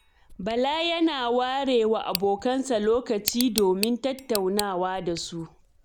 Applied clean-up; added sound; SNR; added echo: none; Tick; 13 dB; none.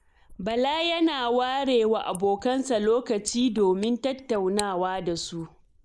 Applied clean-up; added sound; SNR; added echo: neural mask model Resemble Enhance denoiser.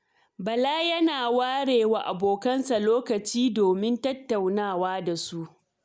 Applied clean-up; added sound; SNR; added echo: none; none; none; none.